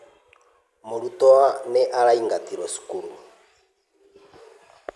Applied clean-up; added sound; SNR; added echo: none; none; none; none.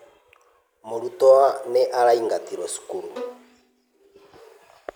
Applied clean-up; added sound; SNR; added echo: none; Bowed string instrument; 17 dB; none.